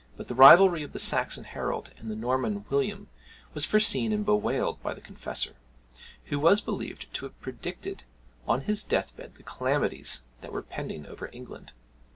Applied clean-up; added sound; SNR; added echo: none; none; none; none.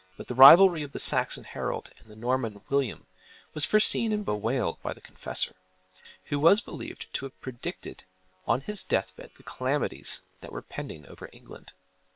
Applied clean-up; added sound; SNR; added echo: neural separator model SepFormer WHAM!.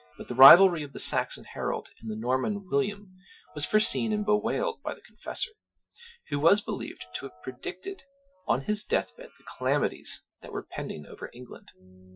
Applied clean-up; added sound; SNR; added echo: classical method Wiener filter.